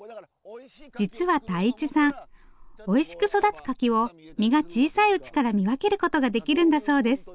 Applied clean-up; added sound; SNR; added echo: none; none; none; none.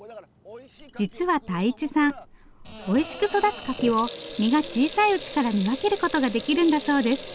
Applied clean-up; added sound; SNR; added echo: none; Sink (filling or washing) / Water tap, faucet; 15 dB; none.